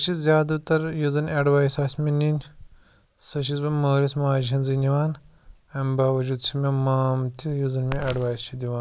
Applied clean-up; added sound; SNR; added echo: none; none; none; none.